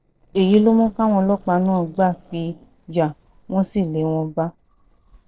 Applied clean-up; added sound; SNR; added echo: neural separator model SepFormer DNS4.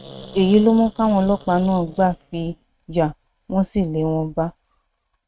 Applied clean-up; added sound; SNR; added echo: neural mask model RNNoise.